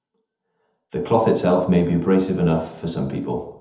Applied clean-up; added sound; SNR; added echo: none; none; none; reverberation time 0.7 s.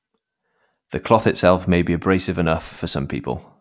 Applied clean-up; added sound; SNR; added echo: none; none; none; none.